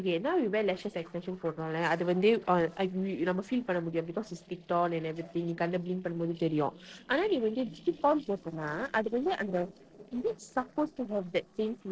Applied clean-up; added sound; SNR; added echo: neural separator model SepFormer DNS4.